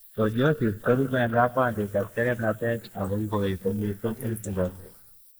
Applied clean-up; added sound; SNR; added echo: neural mask model Resemble Enhance denoiser.